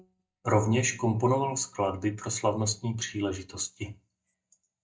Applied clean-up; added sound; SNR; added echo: neural mask model DeepFilterNet 3.